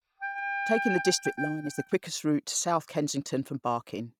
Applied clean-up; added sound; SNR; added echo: neural mask model RNNoise.